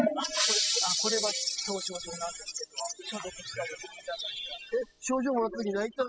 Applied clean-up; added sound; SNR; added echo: classical method spectral subtraction.